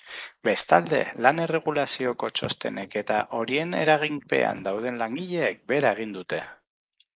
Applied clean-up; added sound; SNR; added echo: neural mask model Resemble Enhance denoiser.